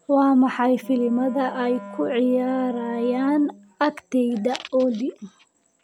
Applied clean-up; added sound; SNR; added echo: none; Wind instrument, woodwind instrument; 17 dB; none.